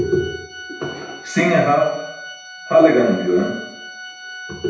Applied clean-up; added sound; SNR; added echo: none; Organ; 15 dB; reverberation time 0.8 s.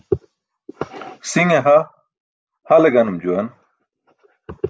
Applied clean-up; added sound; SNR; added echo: none; none; none; none.